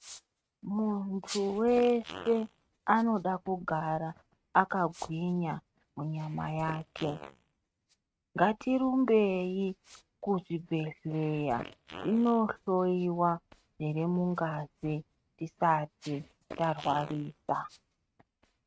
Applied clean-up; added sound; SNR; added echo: neural mask model RNNoise.